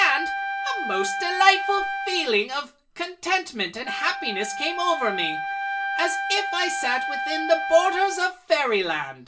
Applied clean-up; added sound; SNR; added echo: none; Wind instrument, woodwind instrument; 5 dB; reverberation time 0.2 s.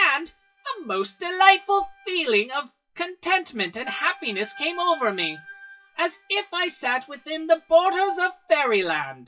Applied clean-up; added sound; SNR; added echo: classical method WPE with log-MMSE.